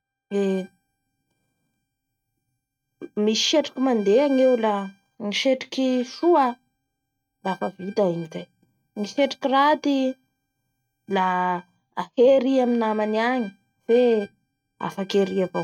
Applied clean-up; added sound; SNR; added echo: neural mask model RNNoise.